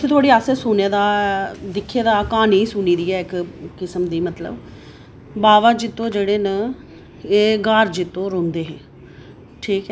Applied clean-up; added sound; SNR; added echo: none; none; none; none.